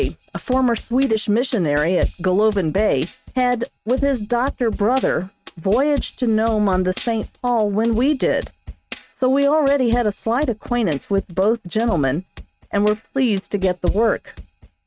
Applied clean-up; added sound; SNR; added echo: neural mask model RNNoise.